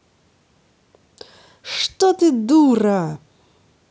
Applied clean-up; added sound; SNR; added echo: none; none; none; none.